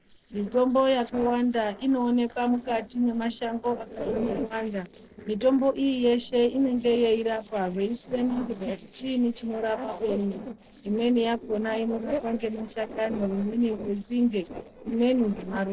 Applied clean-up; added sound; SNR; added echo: neural separator model SepFormer DNS4.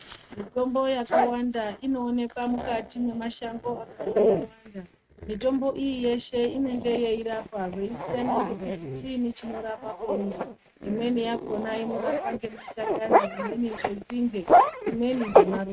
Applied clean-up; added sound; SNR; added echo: neural mask model RNNoise.